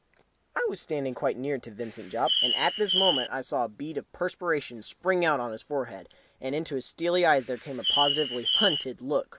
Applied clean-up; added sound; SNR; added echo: none; Bird; -1 dB; none.